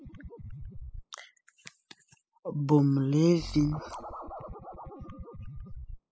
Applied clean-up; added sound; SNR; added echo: classical method spectral subtraction.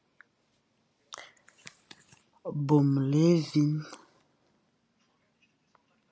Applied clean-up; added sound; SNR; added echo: none; none; none; none.